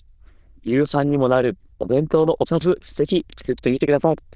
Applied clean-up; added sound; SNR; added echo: neural diffusion model UNIVERSE++.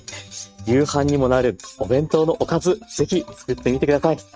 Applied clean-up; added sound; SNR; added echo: neural mask model RNNoise.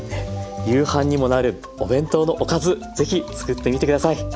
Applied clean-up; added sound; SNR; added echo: none; none; none; none.